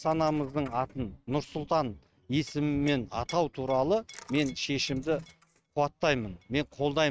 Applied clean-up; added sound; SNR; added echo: neural mask model RNNoise.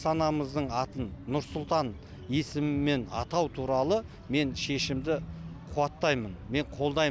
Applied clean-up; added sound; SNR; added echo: none; none; none; none.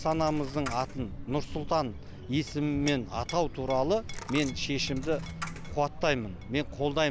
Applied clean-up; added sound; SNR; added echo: none; Chink, clink + Coin (dropping); 10 dB; none.